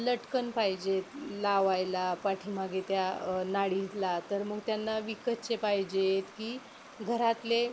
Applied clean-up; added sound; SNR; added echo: none; Stream; 19 dB; none.